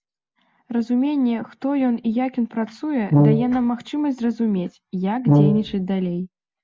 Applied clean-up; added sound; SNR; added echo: none; Brass instrument; -4 dB; none.